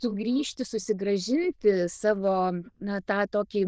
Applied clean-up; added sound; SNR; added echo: neural diffusion model UNIVERSE++.